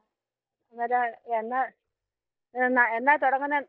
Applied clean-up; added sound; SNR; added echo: neural mask model DeepFilterNet 3.